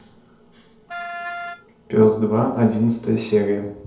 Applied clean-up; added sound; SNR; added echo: none; Wind instrument, woodwind instrument; 12 dB; reverberation time 2.2 s.